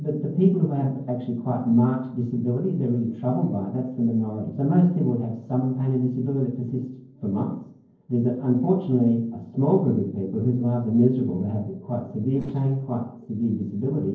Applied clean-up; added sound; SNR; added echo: neural separator model SepFormer DNS4.